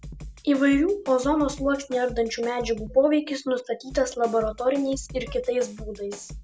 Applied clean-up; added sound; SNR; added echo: none; Drum kit; 16 dB; none.